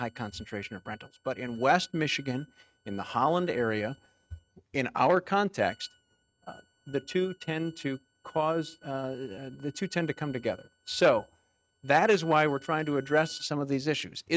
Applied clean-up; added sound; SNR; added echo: neural mask model RNNoise.